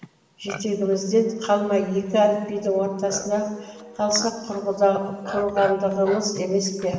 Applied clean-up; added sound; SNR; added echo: none; Livestock, farm animals, working animals; 16 dB; reverberation time 1.2 s.